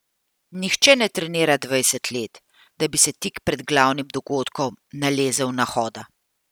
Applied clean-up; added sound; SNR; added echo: none; none; none; none.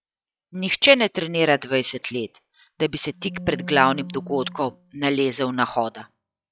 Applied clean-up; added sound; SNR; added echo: classical method log-MMSE.